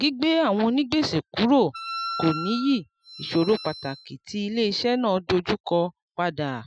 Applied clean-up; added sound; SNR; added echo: classical method Wiener filter.